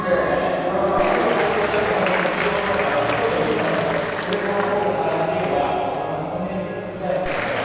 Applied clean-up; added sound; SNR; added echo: none; Applause / Crowd; 6 dB; reverberation time 2.2 s.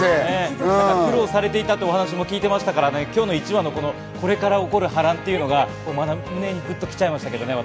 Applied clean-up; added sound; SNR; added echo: none; none; none; none.